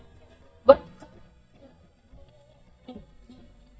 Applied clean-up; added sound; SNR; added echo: neural mask model DeepFilterNet 3.